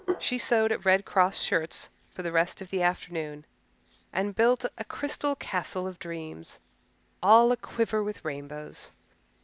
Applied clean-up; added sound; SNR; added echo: none; Hands; 17 dB; none.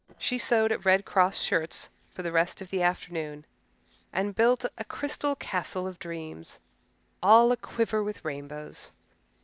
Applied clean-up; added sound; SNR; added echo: neural separator model SepFormer DNS4.